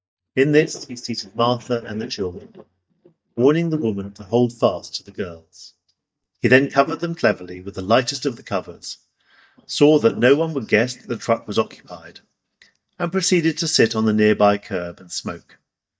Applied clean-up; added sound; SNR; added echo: neural mask model DeepFilterNet 3.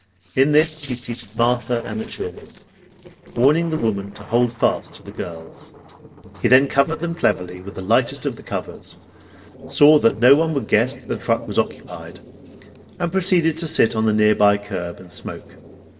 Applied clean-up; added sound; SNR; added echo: neural separator model SepFormer DNS4.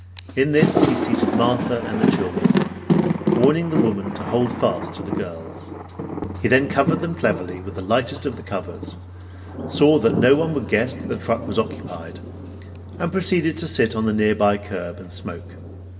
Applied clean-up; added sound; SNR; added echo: none; Thunder; 3 dB; reverberation time 1.4 s.